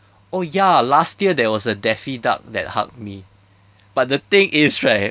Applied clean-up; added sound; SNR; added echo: none; none; none; none.